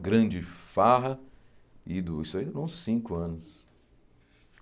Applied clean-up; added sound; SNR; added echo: none; none; none; none.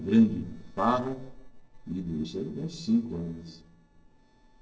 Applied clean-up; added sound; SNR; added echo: neural separator model SepFormer DNS4.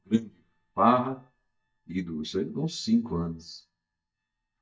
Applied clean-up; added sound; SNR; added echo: neural mask model DeepFilterNet 3.